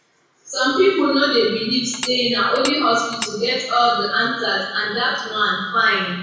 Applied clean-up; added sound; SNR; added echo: none; Tap / Dishes, pots, and pans; 11 dB; reverberation time 1.0 s.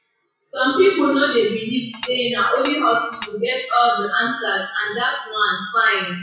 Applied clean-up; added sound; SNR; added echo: classical method WPE with log-MMSE.